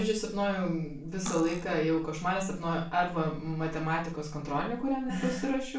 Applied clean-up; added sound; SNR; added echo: none; Cutlery, silverware; 11 dB; reverberation time 0.4 s.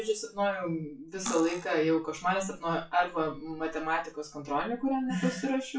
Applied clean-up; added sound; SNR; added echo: classical method WPE with log-MMSE.